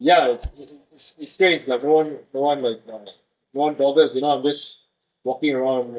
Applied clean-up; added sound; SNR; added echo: neural mask model DeepFilterNet 3.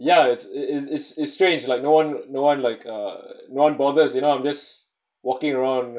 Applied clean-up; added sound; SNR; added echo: none; none; none; none.